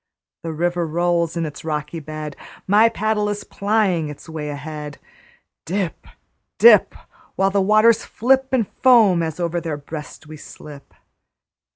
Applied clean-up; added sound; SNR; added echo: none; none; none; none.